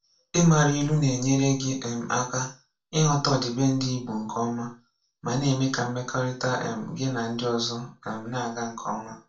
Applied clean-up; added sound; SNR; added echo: none; none; none; reverberation time 0.3 s.